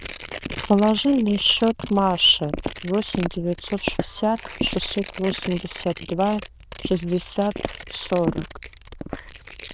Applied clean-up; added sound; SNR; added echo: neural diffusion model UNIVERSE++.